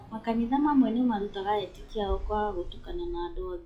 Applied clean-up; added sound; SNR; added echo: classical method log-MMSE.